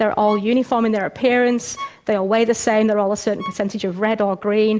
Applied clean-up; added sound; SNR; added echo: none; Bowed string instrument; 20 dB; none.